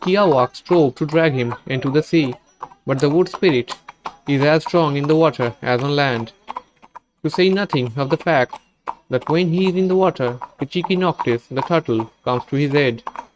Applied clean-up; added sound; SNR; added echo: neural mask model RNNoise.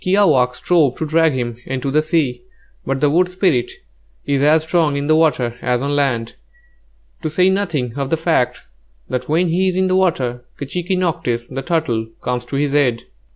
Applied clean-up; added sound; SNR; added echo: none; none; none; none.